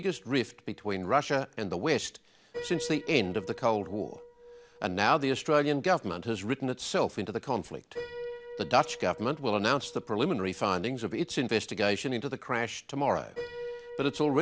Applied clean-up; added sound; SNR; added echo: none; Piano; 16 dB; none.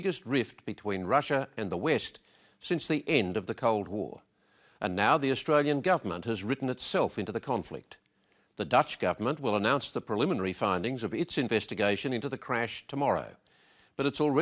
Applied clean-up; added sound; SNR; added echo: none; none; none; none.